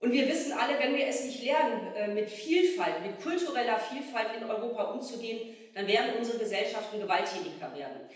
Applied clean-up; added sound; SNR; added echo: none; none; none; reverberation time 0.9 s.